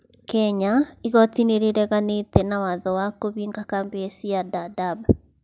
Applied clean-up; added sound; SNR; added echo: none; none; none; none.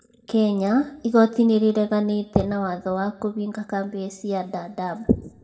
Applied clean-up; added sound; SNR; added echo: none; none; none; reverberation time 0.7 s.